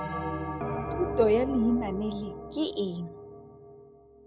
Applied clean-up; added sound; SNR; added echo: none; Bell; 5 dB; none.